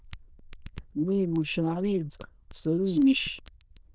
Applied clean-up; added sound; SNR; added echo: neural diffusion model UNIVERSE++.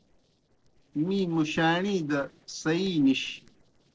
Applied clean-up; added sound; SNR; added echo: neural separator model SepFormer DNS4.